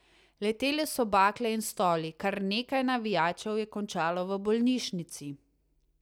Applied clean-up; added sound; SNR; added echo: none; none; none; none.